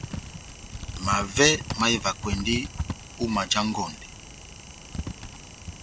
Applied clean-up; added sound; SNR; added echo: none; Typing; 7 dB; none.